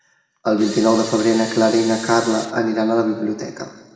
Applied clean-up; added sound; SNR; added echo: none; Camera; 13 dB; reverberation time 1.6 s.